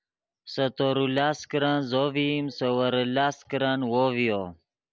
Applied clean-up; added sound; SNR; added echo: none; none; none; none.